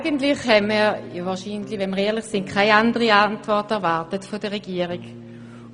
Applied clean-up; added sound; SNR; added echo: none; Guitar; 19 dB; none.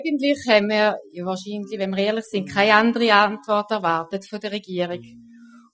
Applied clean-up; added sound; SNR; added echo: classical method Wiener filter.